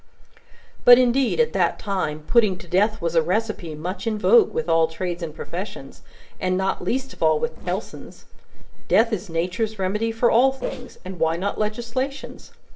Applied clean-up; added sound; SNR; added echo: neural separator model SepFormer DNS4.